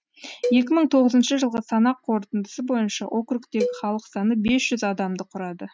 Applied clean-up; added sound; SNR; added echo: neural mask model RNNoise.